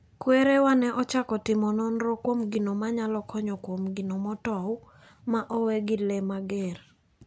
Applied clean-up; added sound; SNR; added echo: none; none; none; none.